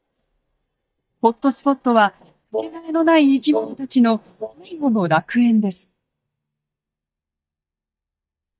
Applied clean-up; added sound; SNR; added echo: neural mask model DeepFilterNet 3.